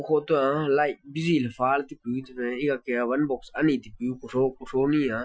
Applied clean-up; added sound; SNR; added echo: classical method Wiener filter.